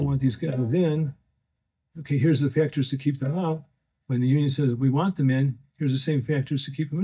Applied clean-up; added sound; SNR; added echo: neural mask model DeepFilterNet 3.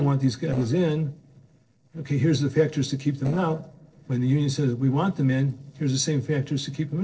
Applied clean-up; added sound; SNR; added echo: neural separator model SepFormer DNS4.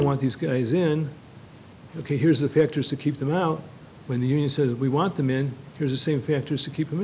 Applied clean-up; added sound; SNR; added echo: none; none; none; none.